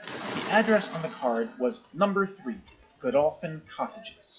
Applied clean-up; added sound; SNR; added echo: classical method log-MMSE.